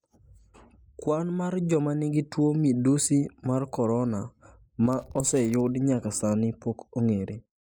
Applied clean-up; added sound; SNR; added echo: neural mask model Resemble Enhance denoiser.